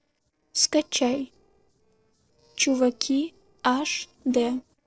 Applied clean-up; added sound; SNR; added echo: neural separator model SepFormer DNS4.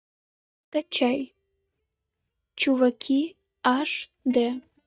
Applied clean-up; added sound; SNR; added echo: neural mask model DeepFilterNet 3.